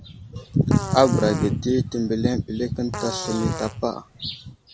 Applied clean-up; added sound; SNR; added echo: none; Fart; 13 dB; none.